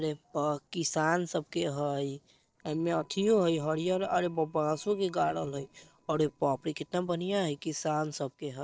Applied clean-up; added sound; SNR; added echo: neural separator model SepFormer DNS4.